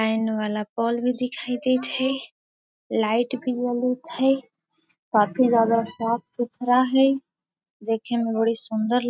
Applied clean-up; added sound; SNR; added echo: neural mask model RNNoise.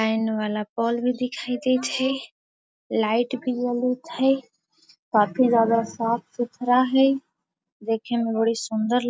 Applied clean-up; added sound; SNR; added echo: none; none; none; none.